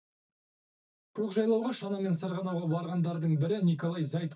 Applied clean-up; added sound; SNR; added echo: neural mask model DeepFilterNet 3.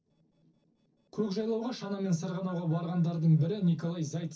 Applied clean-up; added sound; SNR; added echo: neural separator model SepFormer DNS4.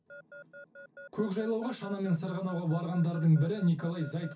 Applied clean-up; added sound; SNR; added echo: none; Alarm / Keyboard (musical); 19 dB; reverberation time 0.3 s.